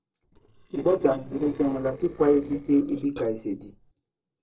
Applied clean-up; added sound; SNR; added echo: neural separator model SepFormer DNS4.